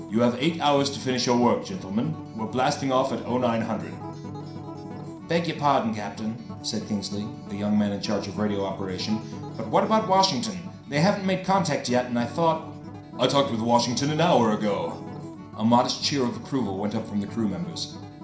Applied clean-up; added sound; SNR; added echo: none; Acoustic guitar; 13 dB; reverberation time 0.5 s.